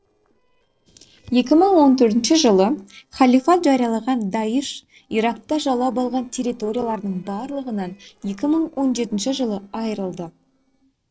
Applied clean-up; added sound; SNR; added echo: neural separator model SepFormer DNS4.